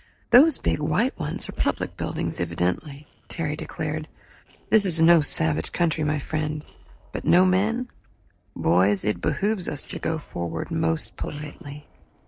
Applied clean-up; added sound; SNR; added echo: neural separator model SepFormer DNS4.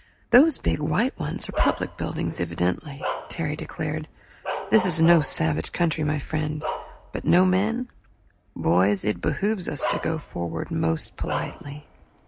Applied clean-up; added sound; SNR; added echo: none; Bark; 11 dB; none.